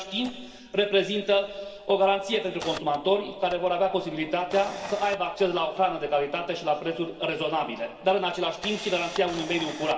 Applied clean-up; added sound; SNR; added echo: none; Camera; 17 dB; reverberation time 2.8 s.